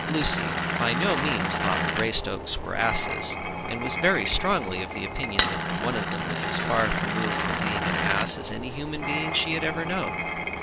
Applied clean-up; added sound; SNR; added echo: none; Glass; -1 dB; none.